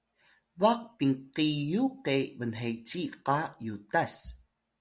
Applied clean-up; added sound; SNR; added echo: none; none; none; none.